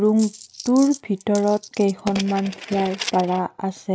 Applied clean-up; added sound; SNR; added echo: neural mask model RNNoise.